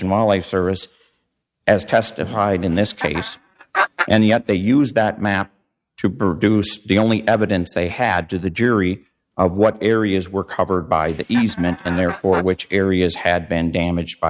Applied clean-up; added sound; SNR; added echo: neural mask model RNNoise.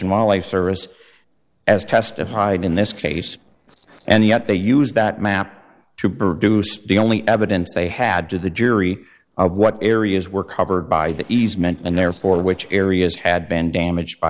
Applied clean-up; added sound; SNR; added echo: neural separator model SepFormer DNS4.